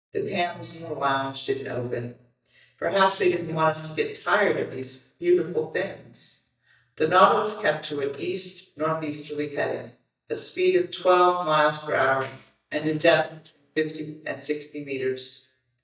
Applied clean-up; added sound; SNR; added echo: neural mask model DeepFilterNet 3.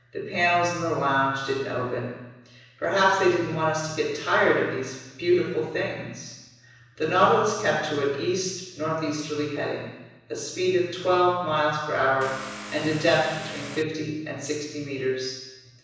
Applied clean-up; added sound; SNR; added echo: none; Vehicle; 12 dB; reverberation time 1.1 s.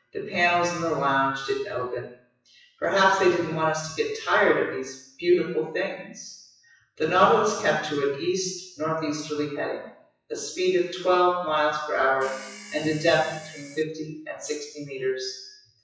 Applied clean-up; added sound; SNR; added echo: classical method WPE with log-MMSE.